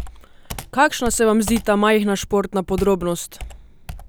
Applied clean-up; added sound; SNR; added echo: none; Computer keyboard; 14 dB; none.